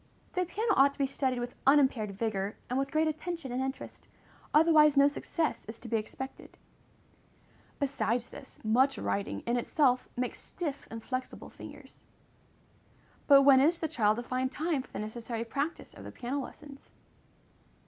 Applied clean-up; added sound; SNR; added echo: none; none; none; none.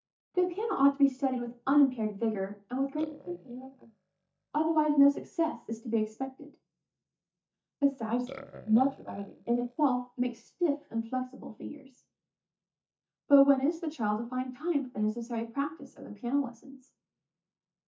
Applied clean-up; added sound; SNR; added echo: neural mask model DeepFilterNet 3.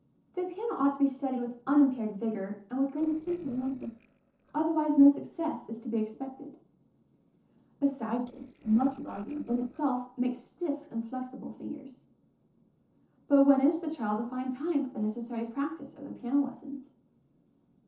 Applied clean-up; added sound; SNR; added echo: neural separator model SepFormer DNS4.